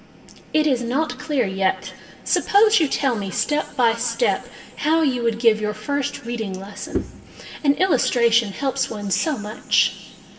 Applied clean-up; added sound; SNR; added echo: none; Bowed string instrument; 12 dB; reverberation time 2.8 s.